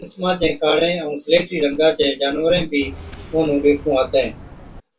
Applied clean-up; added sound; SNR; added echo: none; Subway, metro, underground; 16 dB; reverberation time 0.1 s.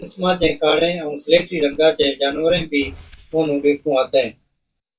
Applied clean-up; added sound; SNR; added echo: neural mask model DeepFilterNet 3.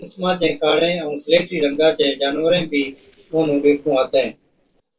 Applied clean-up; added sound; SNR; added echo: neural separator model SepFormer DNS4.